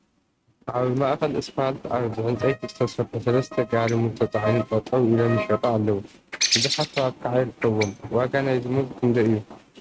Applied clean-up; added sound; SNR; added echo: neural mask model RNNoise.